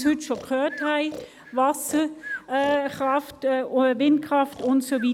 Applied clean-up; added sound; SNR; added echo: none; Breathing; 17 dB; none.